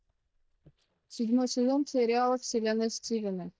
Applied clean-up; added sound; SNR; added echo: neural mask model DeepFilterNet 3.